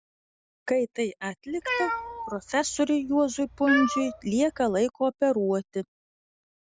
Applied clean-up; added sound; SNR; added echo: none; Cat; 6 dB; none.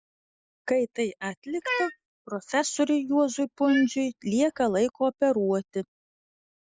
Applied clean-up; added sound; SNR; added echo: neural mask model Resemble Enhance denoiser.